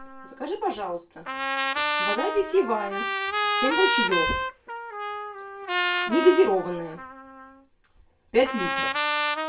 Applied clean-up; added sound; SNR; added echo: none; Trumpet; 1 dB; reverberation time 0.2 s.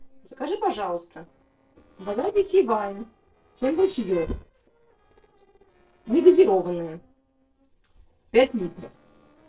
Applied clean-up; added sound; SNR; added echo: neural separator model SepFormer DNS4.